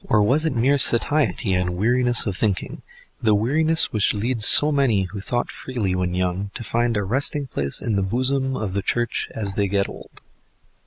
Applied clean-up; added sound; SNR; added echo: none; none; none; none.